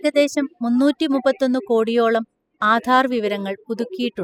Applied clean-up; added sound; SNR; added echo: classical method spectral subtraction.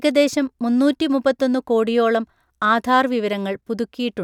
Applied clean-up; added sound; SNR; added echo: none; none; none; none.